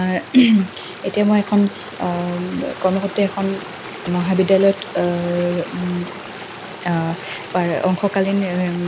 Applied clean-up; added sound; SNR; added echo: none; Stream; 13 dB; none.